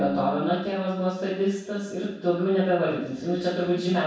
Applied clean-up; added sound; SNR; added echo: none; Marimba, xylophone / Wood; 14 dB; reverberation time 0.7 s.